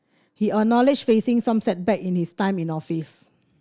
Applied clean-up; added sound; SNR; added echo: none; none; none; none.